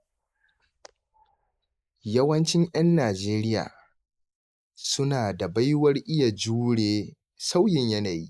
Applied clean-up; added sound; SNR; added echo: neural mask model Resemble Enhance denoiser.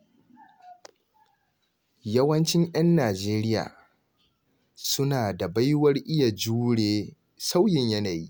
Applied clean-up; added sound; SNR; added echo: none; none; none; none.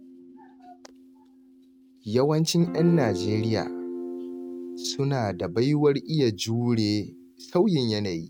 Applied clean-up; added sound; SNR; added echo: neural mask model RNNoise.